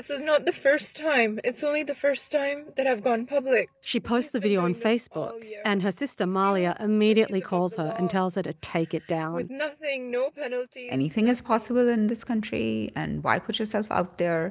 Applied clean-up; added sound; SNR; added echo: none; none; none; none.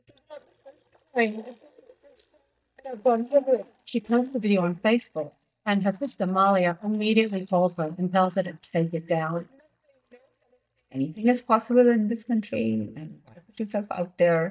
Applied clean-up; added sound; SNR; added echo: neural mask model DeepFilterNet 3.